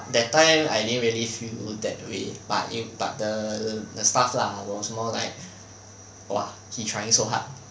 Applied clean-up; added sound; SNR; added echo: none; none; none; none.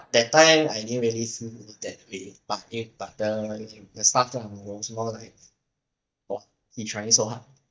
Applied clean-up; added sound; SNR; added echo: neural mask model DeepFilterNet 3.